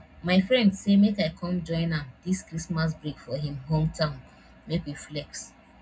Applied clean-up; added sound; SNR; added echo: none; none; none; reverberation time 0.3 s.